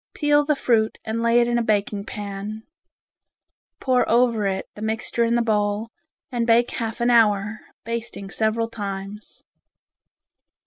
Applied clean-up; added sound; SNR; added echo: none; none; none; none.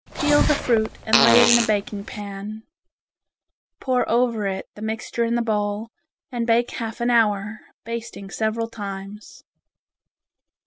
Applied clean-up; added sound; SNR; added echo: none; Fart; -2 dB; none.